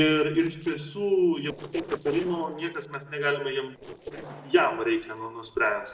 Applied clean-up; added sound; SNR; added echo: neural separator model SepFormer DNS4.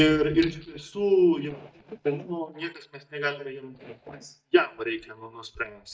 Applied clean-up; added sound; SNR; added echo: neural mask model DeepFilterNet 3.